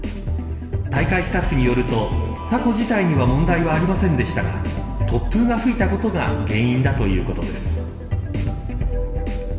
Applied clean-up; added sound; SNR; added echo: none; none; none; reverberation time 2.1 s.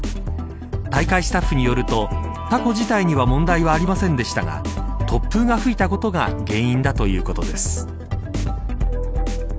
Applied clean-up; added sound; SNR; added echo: none; none; none; none.